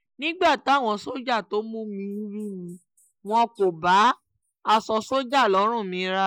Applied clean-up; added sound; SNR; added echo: neural mask model Resemble Enhance denoiser.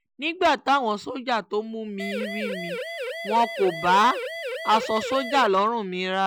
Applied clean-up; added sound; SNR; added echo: none; Siren; 7 dB; none.